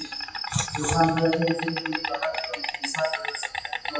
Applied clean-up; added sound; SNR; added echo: classical method WPE with log-MMSE.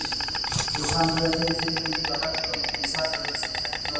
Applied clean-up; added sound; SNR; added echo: none; Insect; -1 dB; reverberation time 2.3 s.